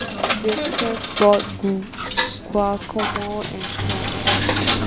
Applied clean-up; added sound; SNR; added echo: none; Coin (dropping); 0 dB; none.